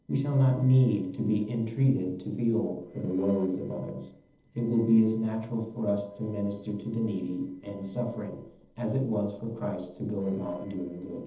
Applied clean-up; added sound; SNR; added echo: neural separator model SepFormer DNS4.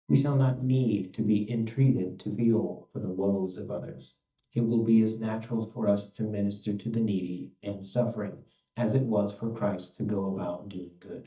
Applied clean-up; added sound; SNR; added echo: neural mask model DeepFilterNet 3.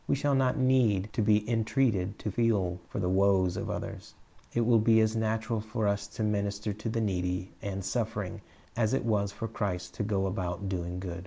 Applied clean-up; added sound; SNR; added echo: none; none; none; none.